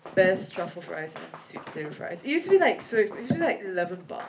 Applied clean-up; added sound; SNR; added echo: none; Run; 20 dB; reverberation time 0.3 s.